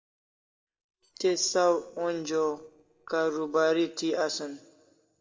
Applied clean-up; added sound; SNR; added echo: neural separator model SepFormer DNS4.